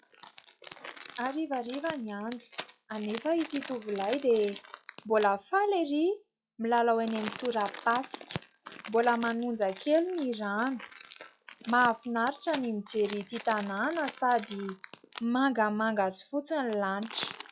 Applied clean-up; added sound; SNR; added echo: classical method log-MMSE.